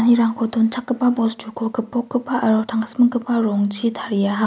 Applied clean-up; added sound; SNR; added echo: none; none; none; none.